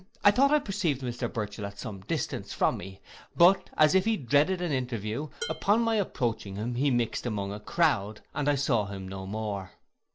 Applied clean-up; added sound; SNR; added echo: none; Dishes, pots, and pans; 15 dB; none.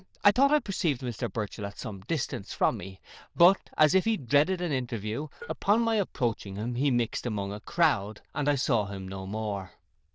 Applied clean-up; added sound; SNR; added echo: neural diffusion model UNIVERSE++.